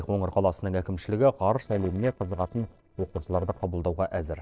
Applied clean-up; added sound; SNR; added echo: neural separator model SepFormer DNS4.